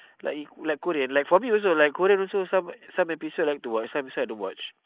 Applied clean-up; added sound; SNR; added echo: neural mask model Resemble Enhance denoiser.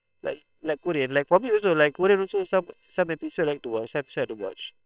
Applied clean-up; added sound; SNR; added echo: neural separator model SepFormer WHAM!.